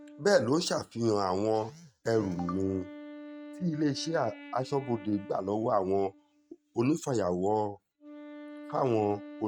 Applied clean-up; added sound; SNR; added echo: neural mask model RNNoise.